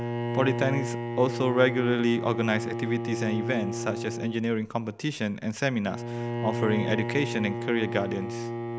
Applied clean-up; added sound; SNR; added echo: none; Bowed string instrument; 4 dB; none.